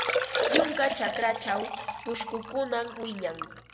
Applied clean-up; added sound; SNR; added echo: none; Liquid; 0 dB; none.